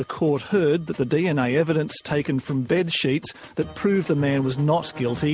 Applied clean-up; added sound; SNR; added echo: none; none; none; none.